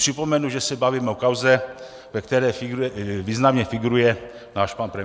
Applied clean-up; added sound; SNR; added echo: none; none; none; none.